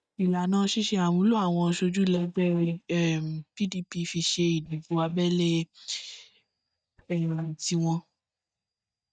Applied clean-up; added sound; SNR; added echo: neural mask model DeepFilterNet 3.